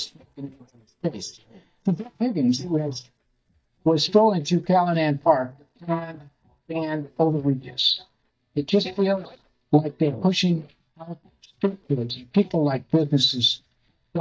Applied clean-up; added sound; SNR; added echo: neural mask model DeepFilterNet 3.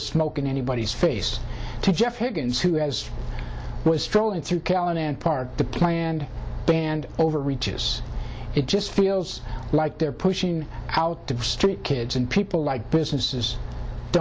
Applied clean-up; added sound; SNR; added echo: none; none; none; none.